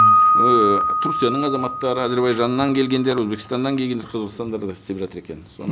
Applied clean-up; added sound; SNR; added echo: none; Piano; 0 dB; none.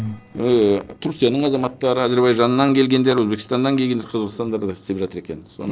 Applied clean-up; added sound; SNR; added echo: neural separator model SepFormer DNS4.